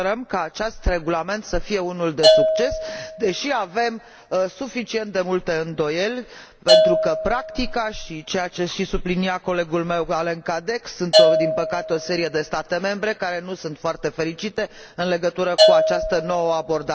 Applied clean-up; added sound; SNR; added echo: none; Bell / Percussion; 0 dB; none.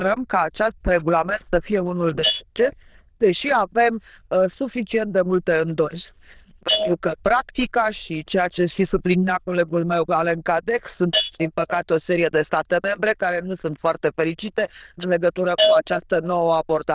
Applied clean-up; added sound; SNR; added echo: neural diffusion model UNIVERSE++.